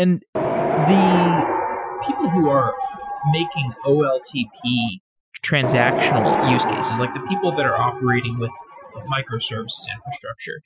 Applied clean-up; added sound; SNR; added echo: classical method Wiener filter.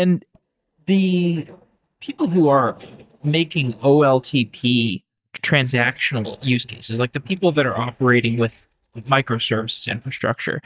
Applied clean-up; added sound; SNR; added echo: neural mask model DeepFilterNet 3.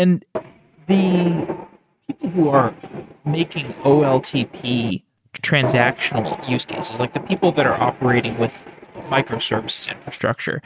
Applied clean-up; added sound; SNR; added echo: neural mask model RNNoise.